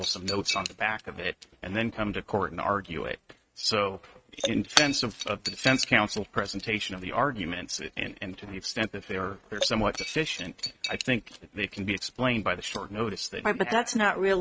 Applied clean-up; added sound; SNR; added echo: neural mask model RNNoise.